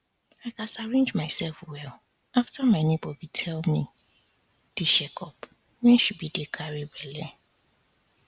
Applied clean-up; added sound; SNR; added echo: none; none; none; none.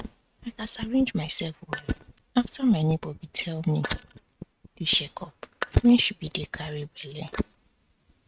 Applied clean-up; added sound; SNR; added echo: neural mask model RNNoise.